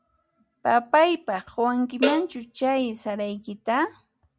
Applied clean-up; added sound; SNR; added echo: none; Cowbell; 6 dB; none.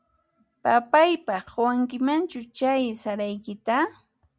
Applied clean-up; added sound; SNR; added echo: none; none; none; none.